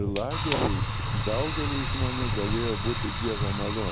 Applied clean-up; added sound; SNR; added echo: none; Fire; -3 dB; none.